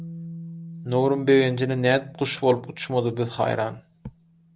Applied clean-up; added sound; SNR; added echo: none; Bass guitar; 17 dB; none.